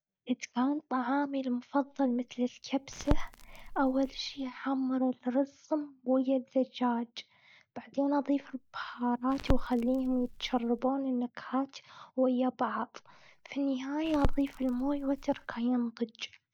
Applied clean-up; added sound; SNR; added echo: none; Crackle; 4 dB; none.